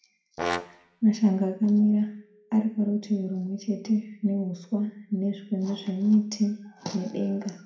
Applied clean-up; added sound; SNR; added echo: none; Brass instrument; 10 dB; reverberation time 0.5 s.